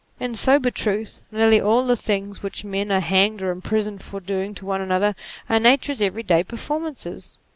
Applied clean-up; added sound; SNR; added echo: none; none; none; none.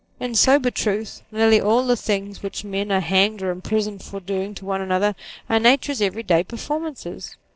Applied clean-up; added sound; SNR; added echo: neural separator model SepFormer DNS4.